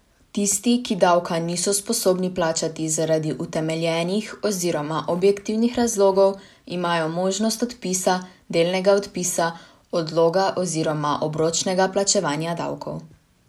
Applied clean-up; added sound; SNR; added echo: none; none; none; none.